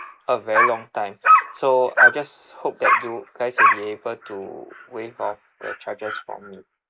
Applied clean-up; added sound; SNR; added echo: neural mask model Resemble Enhance denoiser.